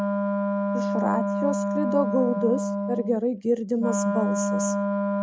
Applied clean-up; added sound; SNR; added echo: neural mask model RNNoise.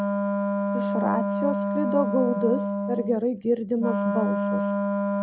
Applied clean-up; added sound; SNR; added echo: none; Wind instrument, woodwind instrument; -1 dB; none.